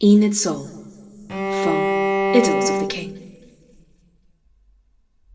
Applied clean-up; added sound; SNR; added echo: none; Bowed string instrument; 0 dB; reverberation time 2.0 s.